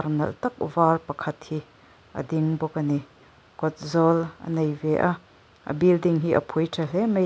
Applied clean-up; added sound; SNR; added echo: none; none; none; none.